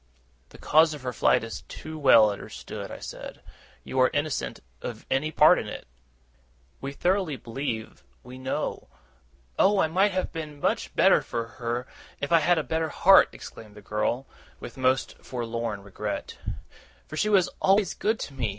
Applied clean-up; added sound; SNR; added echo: none; none; none; none.